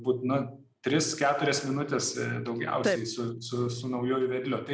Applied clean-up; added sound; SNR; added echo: none; none; none; none.